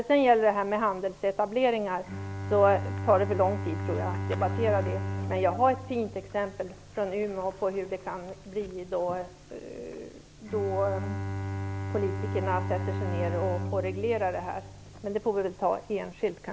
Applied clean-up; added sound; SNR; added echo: none; Bowed string instrument; 7 dB; none.